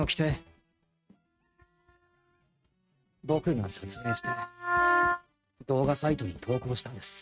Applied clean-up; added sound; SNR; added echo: neural mask model RNNoise.